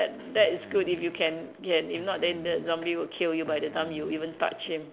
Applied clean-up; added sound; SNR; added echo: none; Fart; 19 dB; none.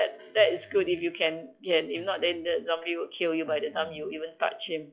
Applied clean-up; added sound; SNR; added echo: classical method log-MMSE.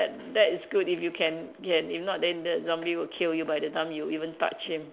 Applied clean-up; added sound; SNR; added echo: none; none; none; none.